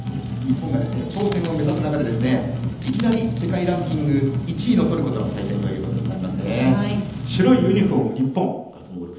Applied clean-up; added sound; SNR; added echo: none; Coin (dropping); 15 dB; reverberation time 0.9 s.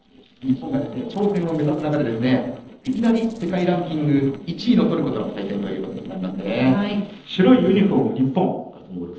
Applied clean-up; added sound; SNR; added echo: neural separator model SepFormer DNS4.